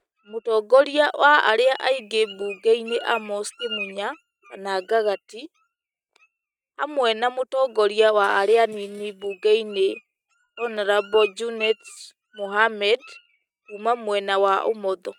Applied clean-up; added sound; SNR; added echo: neural mask model RNNoise.